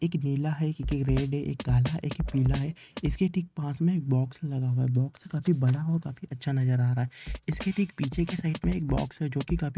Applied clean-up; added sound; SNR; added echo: neural mask model RNNoise.